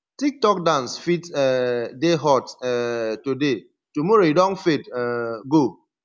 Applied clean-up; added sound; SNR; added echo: none; none; none; none.